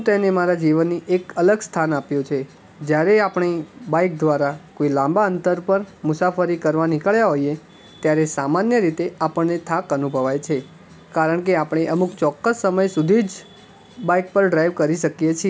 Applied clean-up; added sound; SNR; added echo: none; none; none; none.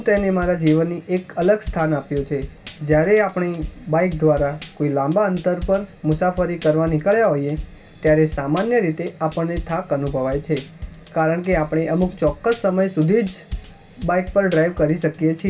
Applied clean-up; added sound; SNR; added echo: none; Drum kit; 16 dB; reverberation time 0.2 s.